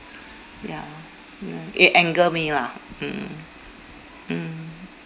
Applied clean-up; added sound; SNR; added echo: none; none; none; none.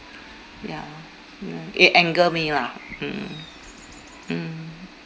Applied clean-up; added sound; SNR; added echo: none; Bird; 20 dB; none.